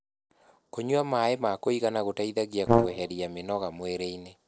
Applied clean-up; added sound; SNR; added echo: neural separator model SepFormer DNS4.